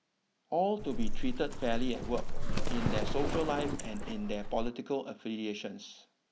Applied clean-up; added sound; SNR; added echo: none; Livestock, farm animals, working animals; -5 dB; none.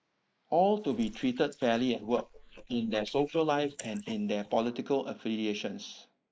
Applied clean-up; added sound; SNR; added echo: neural mask model Resemble Enhance denoiser.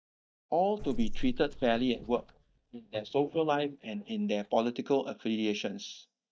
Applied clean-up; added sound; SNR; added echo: neural mask model DeepFilterNet 3.